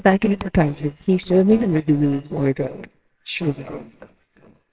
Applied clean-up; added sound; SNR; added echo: neural separator model SepFormer WHAMR!.